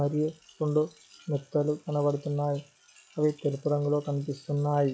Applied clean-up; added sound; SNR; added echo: classical method log-MMSE.